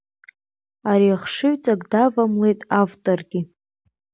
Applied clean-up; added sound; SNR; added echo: none; none; none; none.